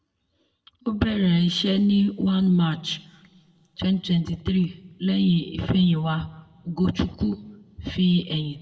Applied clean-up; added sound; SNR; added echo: none; none; none; reverberation time 0.9 s.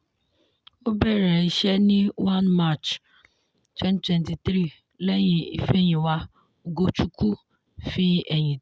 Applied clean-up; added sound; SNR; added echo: none; none; none; none.